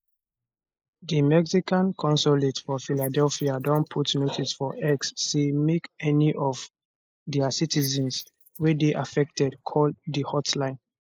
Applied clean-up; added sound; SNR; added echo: neural mask model Resemble Enhance denoiser.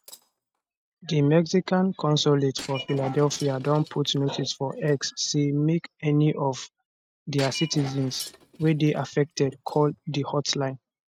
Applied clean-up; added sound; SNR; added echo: neural mask model RNNoise.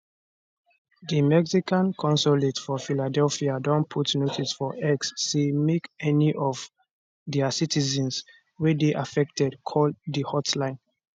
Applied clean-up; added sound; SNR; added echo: none; none; none; none.